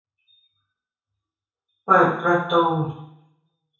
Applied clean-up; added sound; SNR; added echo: none; none; none; reverberation time 0.7 s.